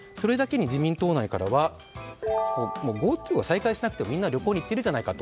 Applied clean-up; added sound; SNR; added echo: none; none; none; none.